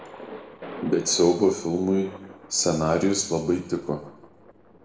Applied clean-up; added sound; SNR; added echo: none; Thunder; 18 dB; reverberation time 0.8 s.